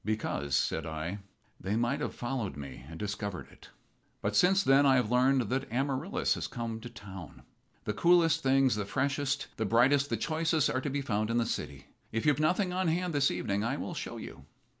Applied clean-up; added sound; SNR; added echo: none; none; none; none.